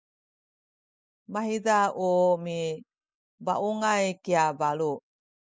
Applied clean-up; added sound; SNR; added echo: none; none; none; none.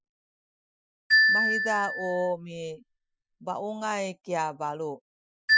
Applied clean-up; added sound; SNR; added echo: classical method Wiener filter.